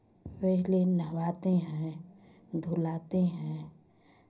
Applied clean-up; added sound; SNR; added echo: none; none; none; reverberation time 0.5 s.